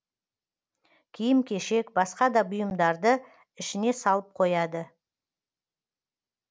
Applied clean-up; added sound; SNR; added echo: none; none; none; none.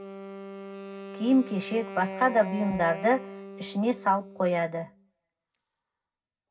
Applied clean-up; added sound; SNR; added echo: none; Wind instrument, woodwind instrument; 13 dB; reverberation time 0.4 s.